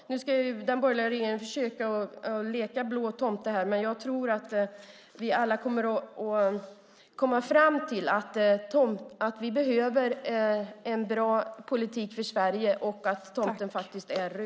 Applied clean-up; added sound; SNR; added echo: none; none; none; none.